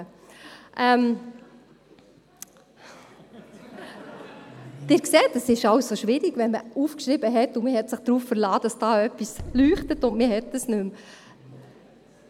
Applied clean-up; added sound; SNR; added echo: none; Bass drum; 13 dB; none.